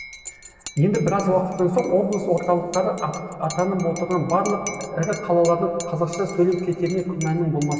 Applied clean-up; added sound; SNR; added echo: none; Cutlery, silverware / Dishes, pots, and pans / Chink, clink; 18 dB; reverberation time 2.7 s.